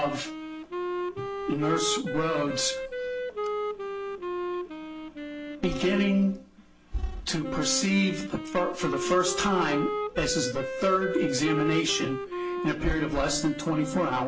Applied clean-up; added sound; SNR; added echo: none; Wind instrument, woodwind instrument; 5 dB; reverberation time 0.2 s.